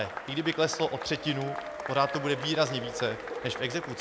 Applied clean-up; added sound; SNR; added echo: none; Applause / Crowd / Cheering; 8 dB; none.